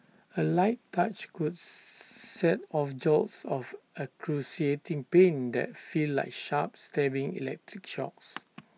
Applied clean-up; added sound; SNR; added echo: none; none; none; none.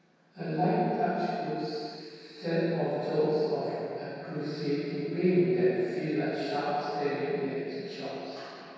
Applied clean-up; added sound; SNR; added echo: none; none; none; reverberation time 2.2 s.